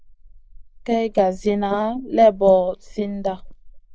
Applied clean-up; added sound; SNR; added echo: neural mask model Resemble Enhance denoiser.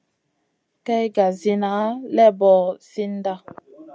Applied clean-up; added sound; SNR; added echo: none; none; none; none.